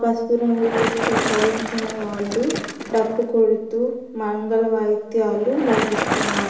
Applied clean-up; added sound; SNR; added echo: none; Bicycle; 6 dB; reverberation time 0.9 s.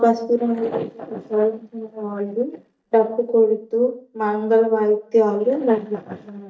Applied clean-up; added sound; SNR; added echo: neural mask model DeepFilterNet 3.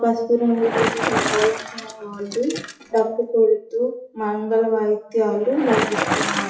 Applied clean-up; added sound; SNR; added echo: classical method WPE with log-MMSE.